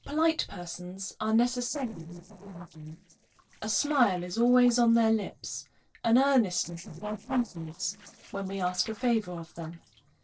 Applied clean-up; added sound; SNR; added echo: neural separator model SepFormer DNS4.